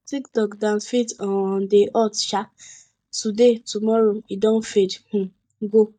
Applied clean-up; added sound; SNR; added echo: neural mask model DeepFilterNet 3.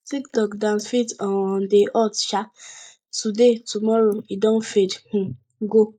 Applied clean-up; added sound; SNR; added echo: neural mask model Resemble Enhance denoiser.